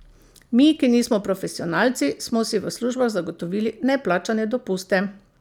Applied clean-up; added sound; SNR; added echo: none; none; none; none.